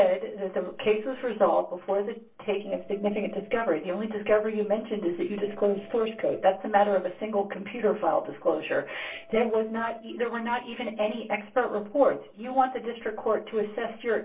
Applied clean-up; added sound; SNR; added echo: neural separator model SepFormer DNS4.